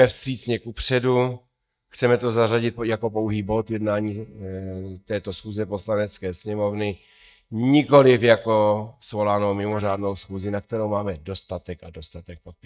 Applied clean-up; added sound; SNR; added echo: neural mask model DeepFilterNet 3.